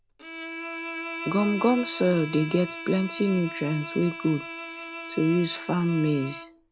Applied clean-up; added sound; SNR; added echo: none; Bowed string instrument; 11 dB; none.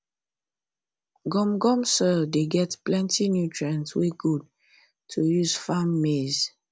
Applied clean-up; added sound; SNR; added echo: none; none; none; none.